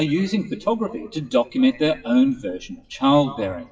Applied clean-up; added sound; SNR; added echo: classical method WPE with log-MMSE.